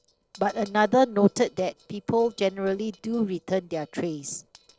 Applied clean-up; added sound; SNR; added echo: neural separator model SepFormer DNS4.